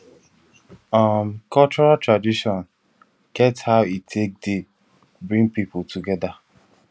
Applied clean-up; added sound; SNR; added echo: none; none; none; none.